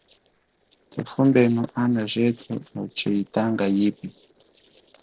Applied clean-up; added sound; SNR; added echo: neural separator model SepFormer DNS4.